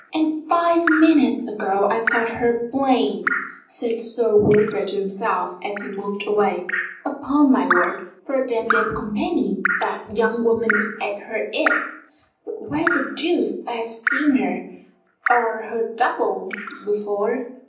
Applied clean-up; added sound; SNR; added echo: none; Drip; 7 dB; reverberation time 0.6 s.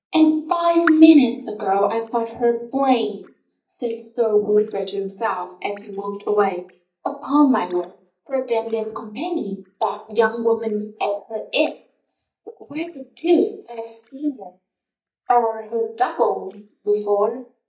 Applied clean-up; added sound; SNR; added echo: neural mask model DeepFilterNet 3.